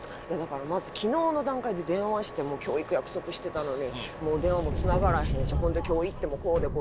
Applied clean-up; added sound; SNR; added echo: none; Subway, metro, underground; 4 dB; none.